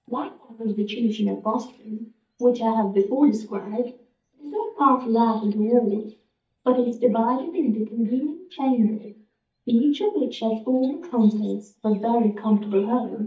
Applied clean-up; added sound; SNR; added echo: neural mask model DeepFilterNet 3.